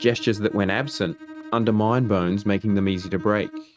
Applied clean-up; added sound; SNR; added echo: neural mask model RNNoise.